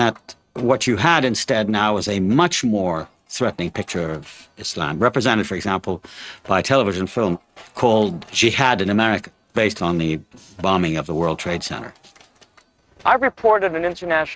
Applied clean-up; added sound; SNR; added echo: neural mask model RNNoise.